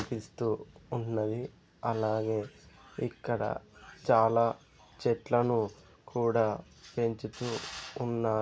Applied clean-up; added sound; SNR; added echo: none; none; none; none.